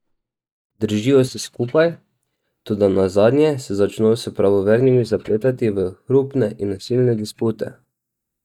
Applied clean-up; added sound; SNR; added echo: neural mask model DeepFilterNet 3.